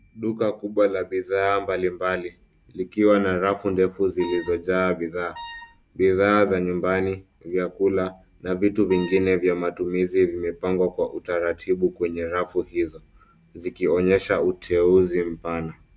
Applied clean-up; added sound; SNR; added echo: none; Wind instrument, woodwind instrument; 17 dB; none.